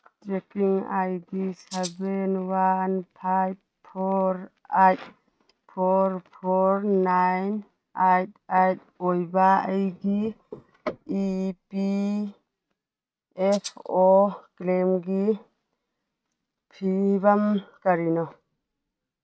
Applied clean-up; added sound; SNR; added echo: neural mask model RNNoise.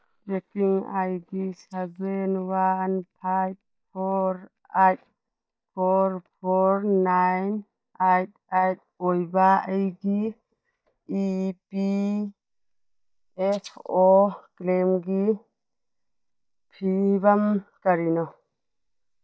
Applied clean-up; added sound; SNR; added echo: neural mask model DeepFilterNet 3.